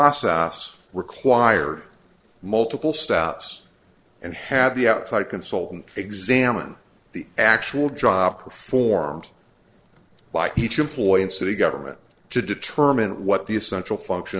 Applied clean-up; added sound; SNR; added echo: neural separator model SepFormer DNS4.